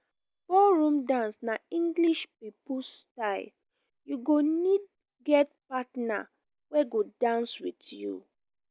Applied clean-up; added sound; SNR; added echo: none; none; none; none.